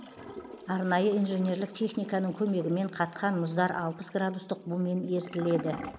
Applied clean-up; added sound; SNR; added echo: none; Toilet flush / Gurgling; 15 dB; none.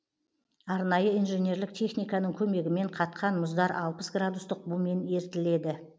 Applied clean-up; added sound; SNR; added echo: none; none; none; none.